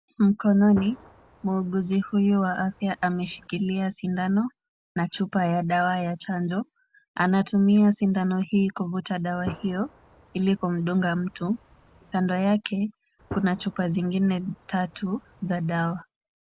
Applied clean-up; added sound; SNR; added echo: none; Gunshot, gunfire; 20 dB; none.